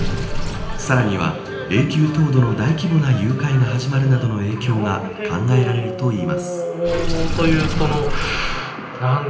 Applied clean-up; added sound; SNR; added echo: none; Sink (filling or washing) / Water; 7 dB; reverberation time 0.8 s.